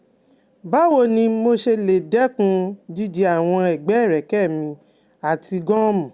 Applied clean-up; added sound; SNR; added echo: none; none; none; none.